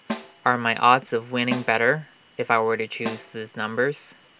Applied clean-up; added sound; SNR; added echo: none; Snare drum; 14 dB; none.